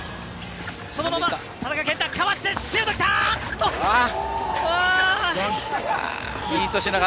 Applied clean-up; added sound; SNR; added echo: none; none; none; none.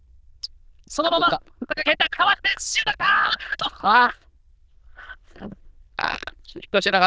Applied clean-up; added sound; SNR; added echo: neural diffusion model UNIVERSE++.